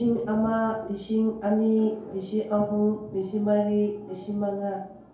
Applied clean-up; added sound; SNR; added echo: none; none; none; reverberation time 2.4 s.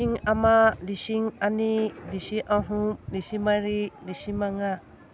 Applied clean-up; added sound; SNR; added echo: none; none; none; none.